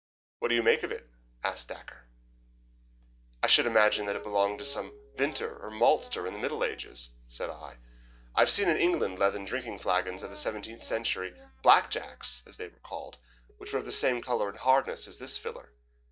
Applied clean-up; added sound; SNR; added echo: neural mask model DeepFilterNet 3.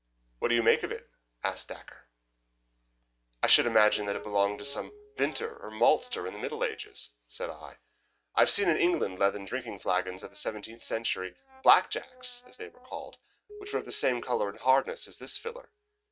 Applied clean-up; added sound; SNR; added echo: neural mask model RNNoise.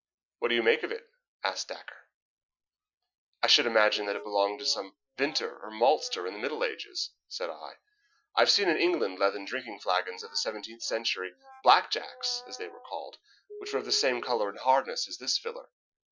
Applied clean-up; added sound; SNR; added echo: classical method Wiener filter.